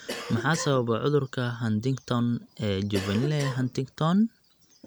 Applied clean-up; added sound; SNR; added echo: none; Cough; 11 dB; none.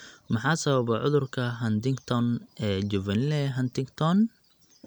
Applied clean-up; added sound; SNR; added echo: none; none; none; none.